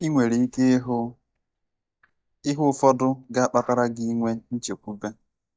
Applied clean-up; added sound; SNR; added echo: neural mask model DeepFilterNet 3.